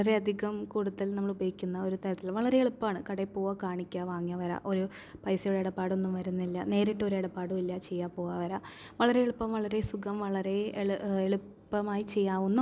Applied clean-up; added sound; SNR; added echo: none; none; none; none.